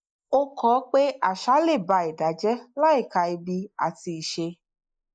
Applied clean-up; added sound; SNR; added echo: neural mask model Resemble Enhance denoiser.